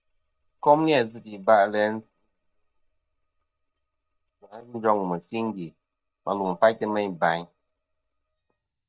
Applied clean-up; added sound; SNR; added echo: neural mask model DeepFilterNet 3.